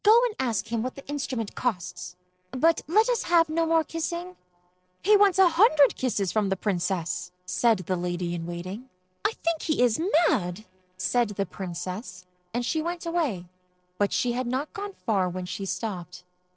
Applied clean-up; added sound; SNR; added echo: neural separator model SepFormer DNS4.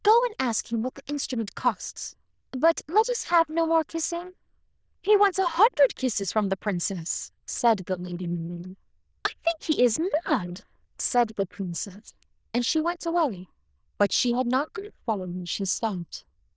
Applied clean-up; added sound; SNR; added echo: neural diffusion model UNIVERSE++.